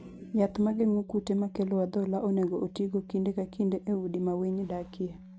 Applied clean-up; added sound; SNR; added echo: none; Organ; 19 dB; none.